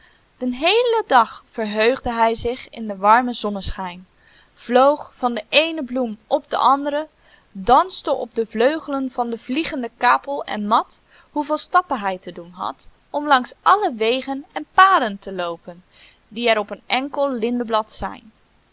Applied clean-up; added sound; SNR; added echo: none; none; none; none.